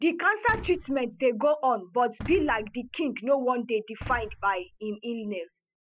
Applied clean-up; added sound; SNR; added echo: classical method spectral subtraction.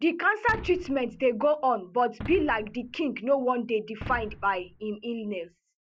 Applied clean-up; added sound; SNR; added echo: none; Boom; 15 dB; none.